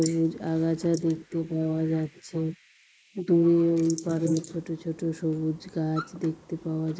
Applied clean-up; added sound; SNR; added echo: neural mask model Resemble Enhance denoiser.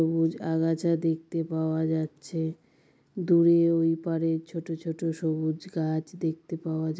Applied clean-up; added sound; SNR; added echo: none; none; none; none.